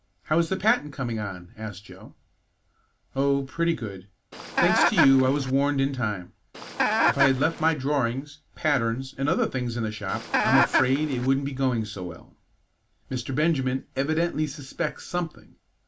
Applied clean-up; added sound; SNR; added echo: none; Chicken, rooster; -1 dB; reverberation time 0.2 s.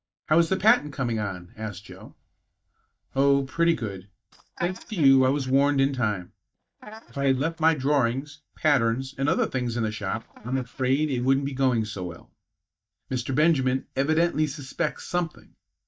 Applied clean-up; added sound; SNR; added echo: neural mask model DeepFilterNet 3.